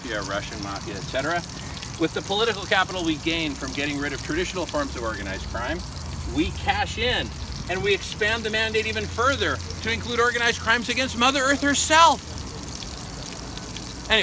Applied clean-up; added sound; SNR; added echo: none; Frying (food); 15 dB; none.